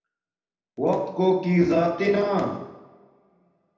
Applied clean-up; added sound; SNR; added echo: none; none; none; reverberation time 0.9 s.